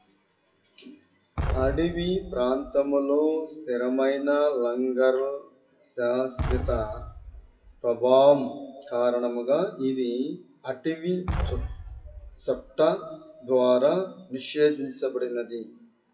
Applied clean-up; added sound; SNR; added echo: classical method WPE with log-MMSE.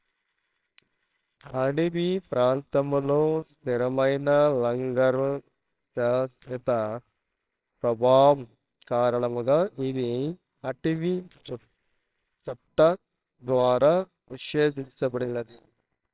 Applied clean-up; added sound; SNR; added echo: neural separator model SepFormer WHAMR!.